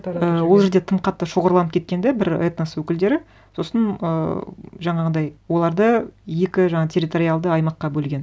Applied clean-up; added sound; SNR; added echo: none; none; none; none.